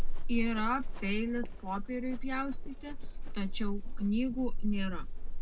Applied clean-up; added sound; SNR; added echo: none; Livestock, farm animals, working animals; -3 dB; reverberation time 0.2 s.